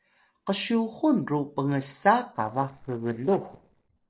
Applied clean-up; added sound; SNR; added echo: neural separator model SepFormer DNS4.